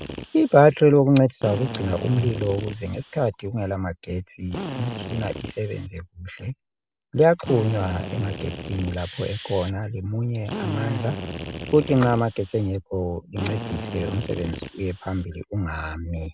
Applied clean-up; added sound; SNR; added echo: none; Drill; 12 dB; none.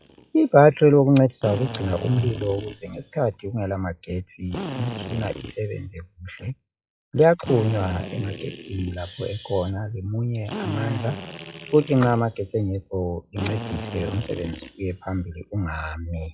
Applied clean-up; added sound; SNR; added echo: classical method log-MMSE.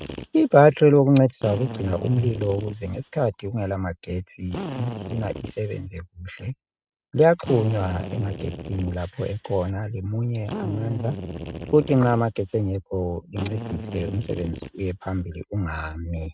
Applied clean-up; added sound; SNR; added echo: neural mask model RNNoise.